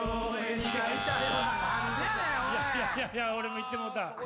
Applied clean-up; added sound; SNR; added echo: none; Car; 16 dB; none.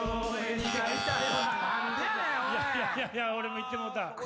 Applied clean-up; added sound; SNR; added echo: none; none; none; none.